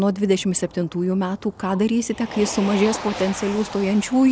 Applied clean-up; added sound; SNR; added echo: none; Motor vehicle (road); 14 dB; none.